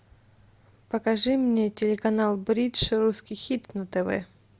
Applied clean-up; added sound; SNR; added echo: none; none; none; none.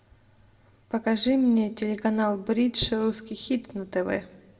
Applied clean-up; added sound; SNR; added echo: none; none; none; reverberation time 0.7 s.